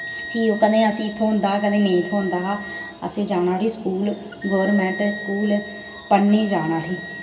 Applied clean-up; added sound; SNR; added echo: none; Wind instrument, woodwind instrument; 14 dB; reverberation time 1.8 s.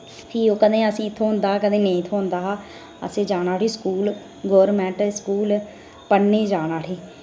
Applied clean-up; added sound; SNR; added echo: none; none; none; none.